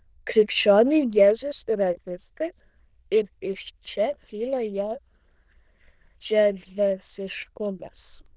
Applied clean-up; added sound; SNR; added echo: neural diffusion model UNIVERSE++.